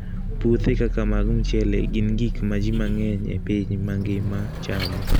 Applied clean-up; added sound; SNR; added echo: none; Vehicle; 0 dB; none.